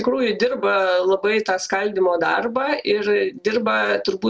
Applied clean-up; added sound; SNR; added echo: none; none; none; none.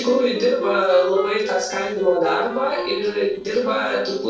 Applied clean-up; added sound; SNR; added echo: neural separator model SepFormer DNS4.